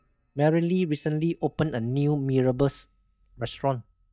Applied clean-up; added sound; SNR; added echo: neural mask model DeepFilterNet 3.